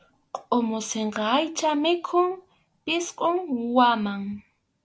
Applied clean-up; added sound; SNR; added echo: none; none; none; none.